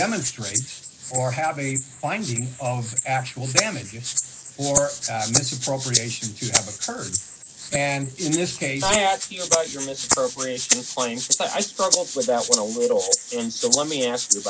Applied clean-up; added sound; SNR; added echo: neural mask model Resemble Enhance denoiser.